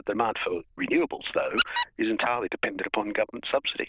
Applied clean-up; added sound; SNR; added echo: neural diffusion model UNIVERSE++.